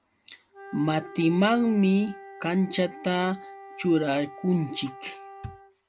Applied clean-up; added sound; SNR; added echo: none; Wind instrument, woodwind instrument; 18 dB; none.